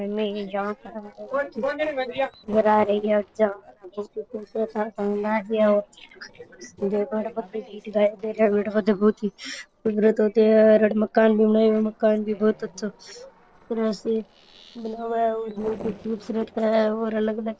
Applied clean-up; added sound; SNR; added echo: neural separator model SepFormer DNS4.